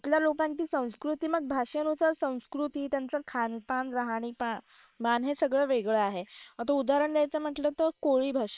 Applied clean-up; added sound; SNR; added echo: neural separator model SepFormer WHAM!.